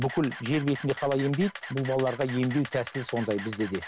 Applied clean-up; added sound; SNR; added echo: none; Camera; 12 dB; none.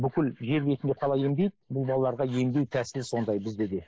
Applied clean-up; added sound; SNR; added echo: neural mask model Resemble Enhance denoiser.